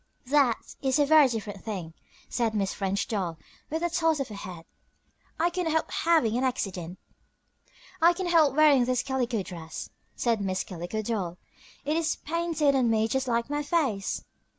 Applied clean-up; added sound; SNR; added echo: none; none; none; none.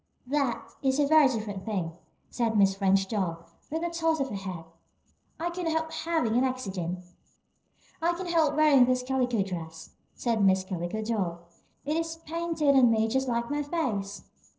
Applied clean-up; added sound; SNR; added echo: neural separator model SepFormer DNS4.